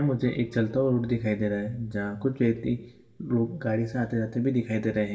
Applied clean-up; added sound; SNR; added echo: none; none; none; reverberation time 0.7 s.